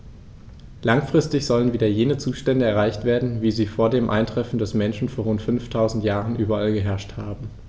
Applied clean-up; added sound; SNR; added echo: none; none; none; none.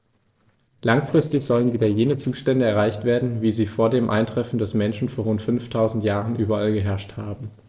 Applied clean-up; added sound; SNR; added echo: neural separator model SepFormer DNS4.